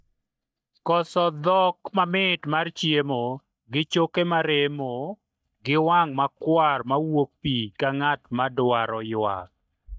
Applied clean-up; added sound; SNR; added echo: neural mask model DeepFilterNet 3.